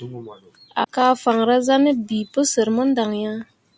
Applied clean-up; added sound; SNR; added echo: none; none; none; none.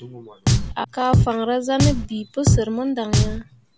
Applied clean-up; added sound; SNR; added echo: none; Drum; -3 dB; none.